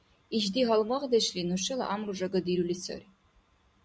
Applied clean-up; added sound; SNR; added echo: none; none; none; none.